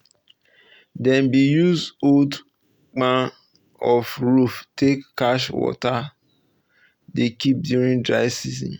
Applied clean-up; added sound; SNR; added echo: none; none; none; none.